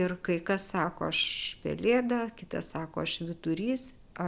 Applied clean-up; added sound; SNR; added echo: none; none; none; none.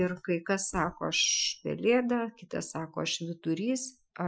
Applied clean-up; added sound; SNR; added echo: classical method Wiener filter.